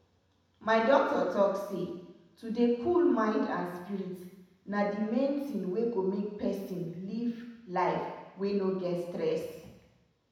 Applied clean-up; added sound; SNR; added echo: none; none; none; reverberation time 1.0 s.